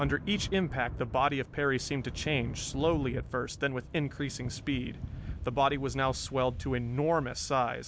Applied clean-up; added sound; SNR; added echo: none; Thunder / Rain; 10 dB; none.